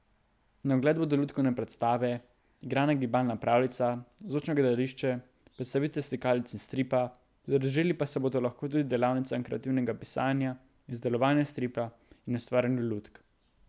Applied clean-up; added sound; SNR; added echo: none; none; none; none.